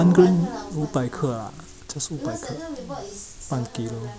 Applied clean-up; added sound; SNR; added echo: none; Drum; 16 dB; none.